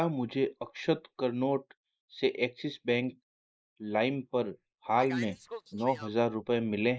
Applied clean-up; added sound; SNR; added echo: neural mask model Resemble Enhance denoiser.